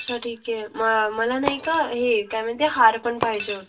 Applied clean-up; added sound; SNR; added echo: none; Shatter; 12 dB; reverberation time 0.2 s.